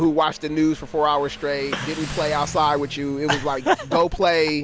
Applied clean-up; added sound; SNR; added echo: none; Motorcycle; 16 dB; none.